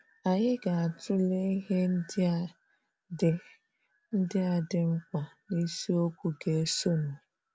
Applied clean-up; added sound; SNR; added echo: none; none; none; none.